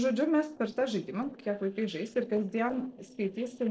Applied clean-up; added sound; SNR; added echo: neural separator model SepFormer DNS4.